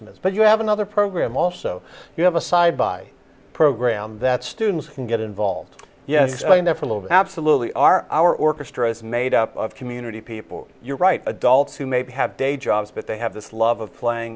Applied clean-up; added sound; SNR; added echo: none; none; none; none.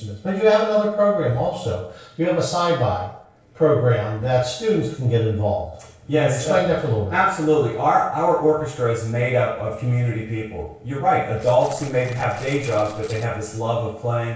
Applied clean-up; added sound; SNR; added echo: neural separator model SepFormer DNS4.